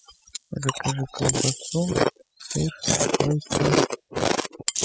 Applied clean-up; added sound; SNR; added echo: classical method spectral subtraction.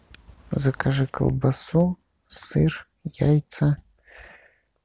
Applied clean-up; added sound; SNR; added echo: none; none; none; none.